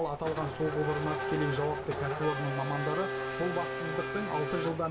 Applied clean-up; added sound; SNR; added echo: none; Race car, auto racing / Accelerating, revving, vroom; 2 dB; reverberation time 0.2 s.